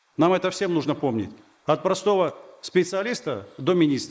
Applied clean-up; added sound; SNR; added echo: neural mask model Resemble Enhance denoiser.